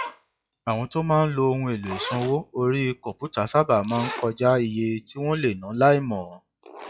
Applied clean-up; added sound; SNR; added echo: classical method log-MMSE.